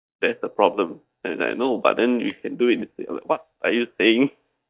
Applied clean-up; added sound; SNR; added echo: neural mask model DeepFilterNet 3.